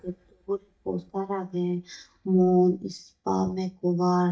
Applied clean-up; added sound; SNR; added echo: neural mask model DeepFilterNet 3.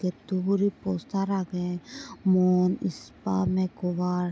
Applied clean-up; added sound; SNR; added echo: none; none; none; none.